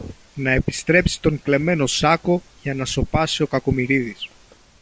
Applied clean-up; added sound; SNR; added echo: none; none; none; none.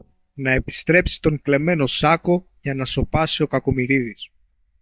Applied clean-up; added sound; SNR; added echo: neural mask model DeepFilterNet 3.